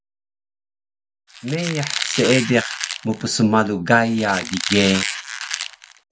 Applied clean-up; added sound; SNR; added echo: none; Squeak; 6 dB; none.